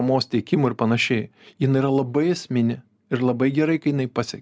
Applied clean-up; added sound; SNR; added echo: none; none; none; none.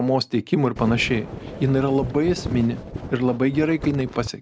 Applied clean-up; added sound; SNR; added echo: none; Wind; 10 dB; none.